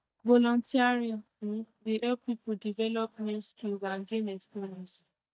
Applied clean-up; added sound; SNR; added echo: neural mask model DeepFilterNet 3.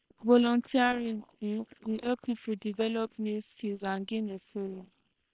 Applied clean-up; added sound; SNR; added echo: neural separator model SepFormer WHAM!.